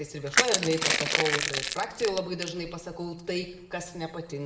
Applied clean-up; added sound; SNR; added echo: none; Crushing; -2 dB; reverberation time 0.7 s.